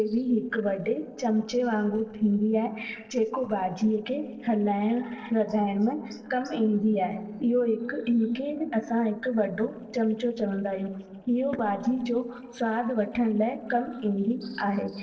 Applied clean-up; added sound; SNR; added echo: neural separator model SepFormer DNS4.